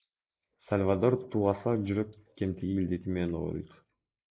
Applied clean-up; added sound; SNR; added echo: neural mask model Resemble Enhance denoiser.